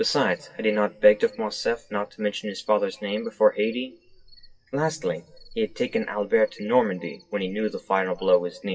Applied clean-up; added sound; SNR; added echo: classical method WPE with log-MMSE.